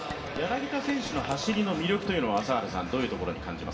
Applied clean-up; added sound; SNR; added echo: none; Telephone; 14 dB; reverberation time 1.0 s.